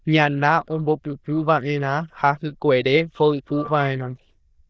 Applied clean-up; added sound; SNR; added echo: neural diffusion model UNIVERSE++.